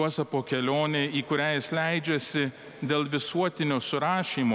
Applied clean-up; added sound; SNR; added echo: none; none; none; none.